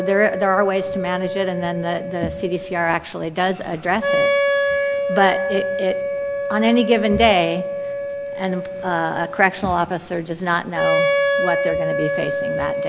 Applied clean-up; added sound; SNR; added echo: none; Wind instrument, woodwind instrument; 2 dB; none.